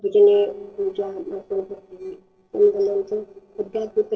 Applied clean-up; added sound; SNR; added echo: neural separator model SepFormer DNS4.